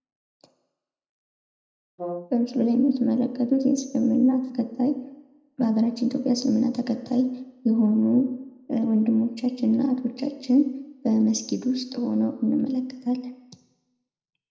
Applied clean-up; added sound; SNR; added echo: none; Brass instrument; 15 dB; reverberation time 0.7 s.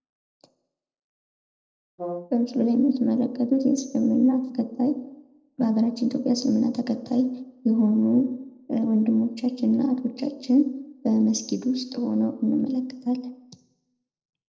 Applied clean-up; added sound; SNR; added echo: neural separator model SepFormer DNS4.